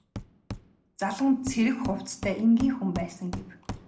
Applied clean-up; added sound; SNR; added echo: none; Hammer; 13 dB; none.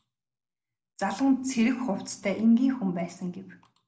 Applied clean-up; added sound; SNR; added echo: none; none; none; none.